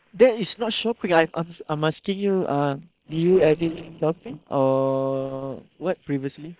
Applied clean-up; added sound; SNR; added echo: neural separator model SepFormer WHAM!.